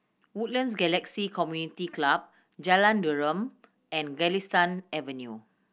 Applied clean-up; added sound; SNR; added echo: none; none; none; none.